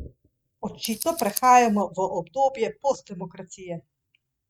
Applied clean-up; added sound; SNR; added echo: neural mask model RNNoise.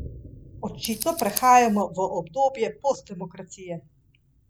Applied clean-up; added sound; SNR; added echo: none; Boom + Scissors; 15 dB; none.